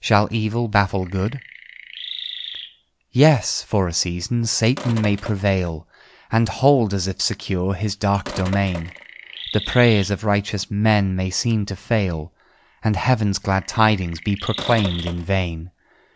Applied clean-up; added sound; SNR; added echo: none; Chirp, tweet + Sink (filling or washing); 14 dB; none.